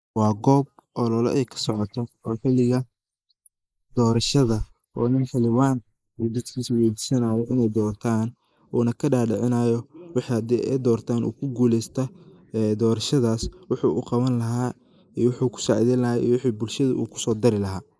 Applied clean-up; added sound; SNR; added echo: neural mask model Resemble Enhance denoiser.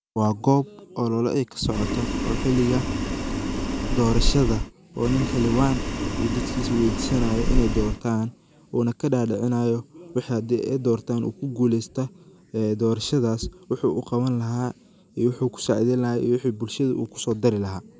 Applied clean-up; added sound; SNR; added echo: none; Boiling; 1 dB; none.